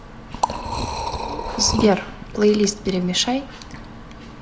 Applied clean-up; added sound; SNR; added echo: none; Liquid; 7 dB; none.